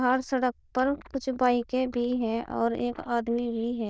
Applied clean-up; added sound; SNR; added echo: neural diffusion model UNIVERSE++.